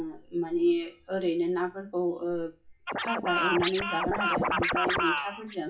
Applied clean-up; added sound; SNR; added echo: classical method WPE with log-MMSE.